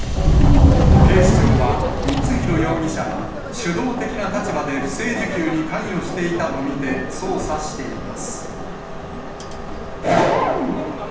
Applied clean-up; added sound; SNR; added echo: none; Subway, metro, underground; -4 dB; reverberation time 0.9 s.